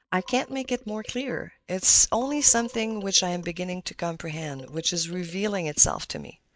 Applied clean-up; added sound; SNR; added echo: neural mask model DeepFilterNet 3.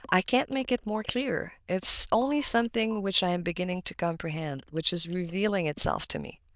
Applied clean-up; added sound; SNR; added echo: neural diffusion model UNIVERSE++.